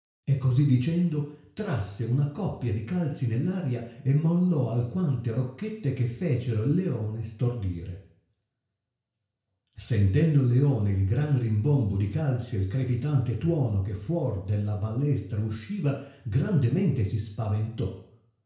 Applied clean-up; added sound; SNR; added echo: none; none; none; reverberation time 0.5 s.